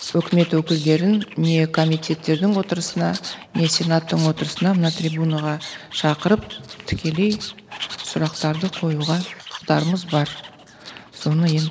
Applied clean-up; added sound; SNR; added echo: neural mask model Resemble Enhance denoiser.